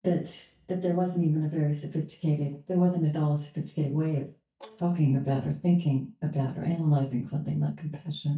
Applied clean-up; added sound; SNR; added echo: neural mask model DeepFilterNet 3.